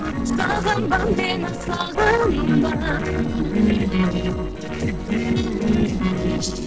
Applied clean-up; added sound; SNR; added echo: neural separator model SepFormer DNS4.